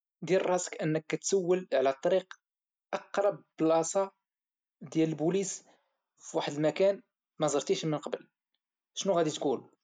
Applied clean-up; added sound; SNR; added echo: none; none; none; none.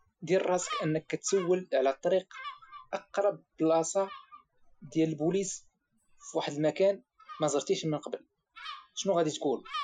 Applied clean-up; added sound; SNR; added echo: classical method Wiener filter.